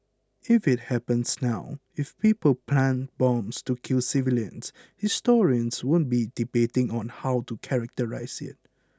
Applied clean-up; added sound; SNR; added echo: none; none; none; none.